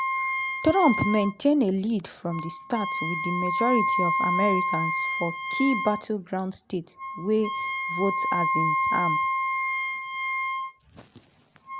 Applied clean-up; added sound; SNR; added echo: none; Wind instrument, woodwind instrument; 1 dB; none.